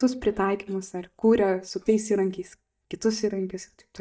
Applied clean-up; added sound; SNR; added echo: neural mask model DeepFilterNet 3.